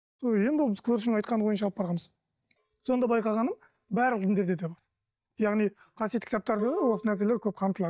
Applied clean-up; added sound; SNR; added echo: neural mask model DeepFilterNet 3.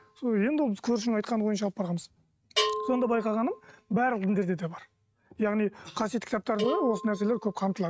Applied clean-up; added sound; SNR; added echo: neural mask model RNNoise.